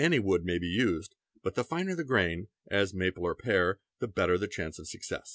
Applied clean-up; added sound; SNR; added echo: none; none; none; none.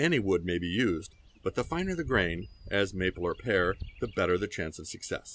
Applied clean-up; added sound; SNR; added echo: none; Bird vocalization, bird call, bird song; 16 dB; none.